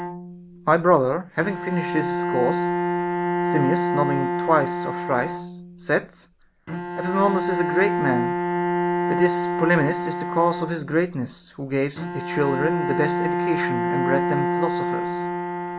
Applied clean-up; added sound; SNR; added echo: none; Bowed string instrument; 1 dB; none.